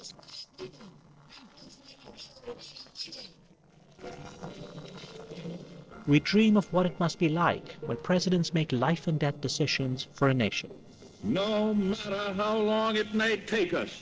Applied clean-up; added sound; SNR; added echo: neural separator model SepFormer DNS4.